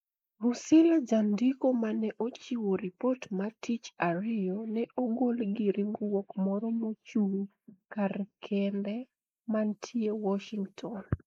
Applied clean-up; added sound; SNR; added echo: neural mask model Resemble Enhance denoiser.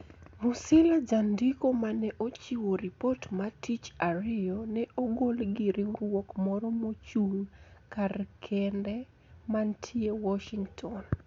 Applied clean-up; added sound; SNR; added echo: none; none; none; none.